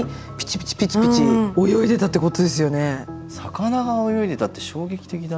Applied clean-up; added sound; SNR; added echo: none; none; none; none.